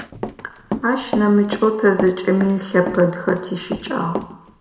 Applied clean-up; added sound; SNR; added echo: none; Run; 10 dB; reverberation time 0.9 s.